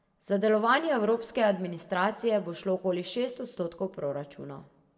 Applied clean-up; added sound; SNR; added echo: none; none; none; reverberation time 1.0 s.